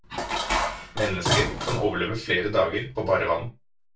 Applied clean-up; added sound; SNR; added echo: none; Dishes, pots, and pans; 3 dB; reverberation time 0.2 s.